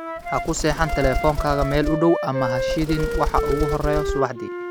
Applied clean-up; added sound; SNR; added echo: none; Bird + Wind instrument, woodwind instrument; 2 dB; none.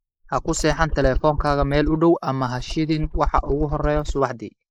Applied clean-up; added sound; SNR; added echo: neural mask model Resemble Enhance denoiser.